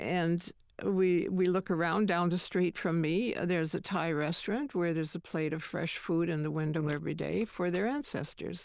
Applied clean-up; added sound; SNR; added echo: neural diffusion model UNIVERSE++.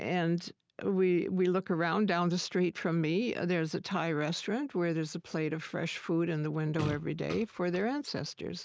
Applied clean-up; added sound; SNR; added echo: neural mask model RNNoise.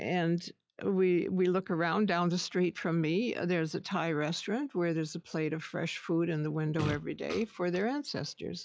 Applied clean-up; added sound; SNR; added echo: classical method log-MMSE.